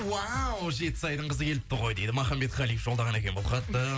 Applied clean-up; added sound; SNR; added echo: none; none; none; none.